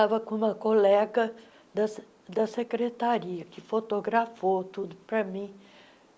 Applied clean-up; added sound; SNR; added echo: none; none; none; none.